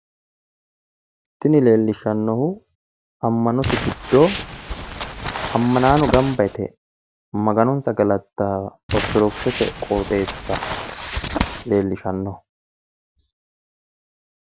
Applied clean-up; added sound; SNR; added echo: none; Crumpling, crinkling; 5 dB; none.